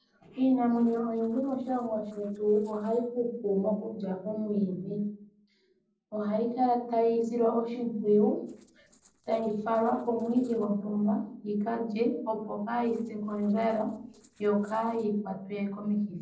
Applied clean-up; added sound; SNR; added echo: neural separator model SepFormer DNS4.